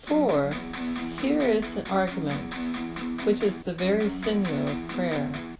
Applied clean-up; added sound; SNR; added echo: none; Electric guitar; 5 dB; none.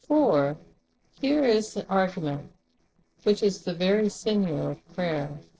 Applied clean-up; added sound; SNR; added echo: neural separator model SepFormer DNS4.